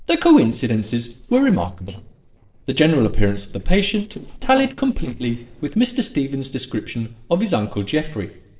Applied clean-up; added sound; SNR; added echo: neural separator model SepFormer DNS4.